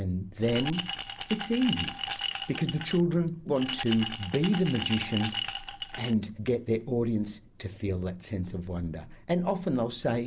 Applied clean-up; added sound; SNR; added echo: none; Glass; 6 dB; none.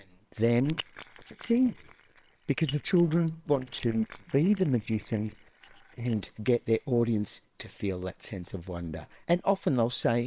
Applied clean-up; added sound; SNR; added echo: neural separator model SepFormer WHAM!.